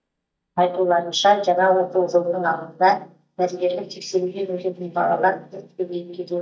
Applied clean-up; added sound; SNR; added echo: neural mask model DeepFilterNet 3.